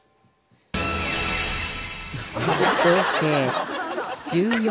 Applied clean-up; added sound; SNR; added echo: none; none; none; none.